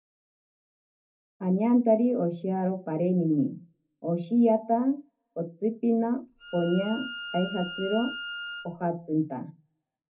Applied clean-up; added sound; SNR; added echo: none; Bowed string instrument; 11 dB; reverberation time 0.3 s.